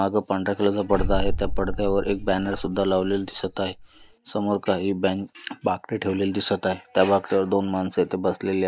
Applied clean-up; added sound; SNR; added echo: none; Boom; 3 dB; none.